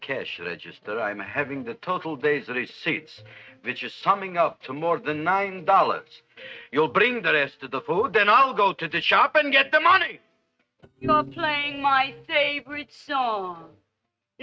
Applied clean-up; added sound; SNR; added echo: neural mask model RNNoise.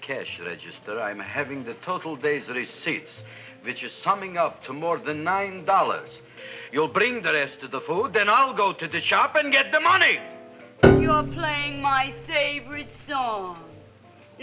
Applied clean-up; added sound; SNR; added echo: none; Piano; -1 dB; none.